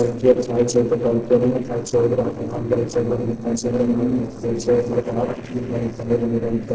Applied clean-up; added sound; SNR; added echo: neural separator model SepFormer DNS4.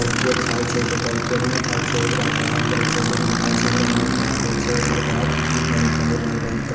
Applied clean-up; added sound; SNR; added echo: none; Aircraft; -4 dB; reverberation time 0.7 s.